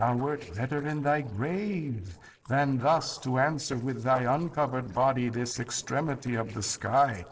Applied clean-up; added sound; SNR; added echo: neural separator model SepFormer DNS4.